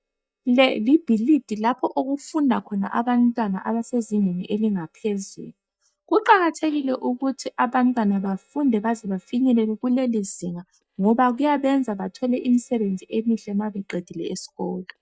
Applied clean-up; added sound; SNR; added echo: neural mask model DeepFilterNet 3.